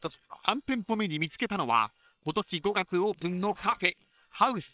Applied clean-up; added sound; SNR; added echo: neural separator model SepFormer WHAM!.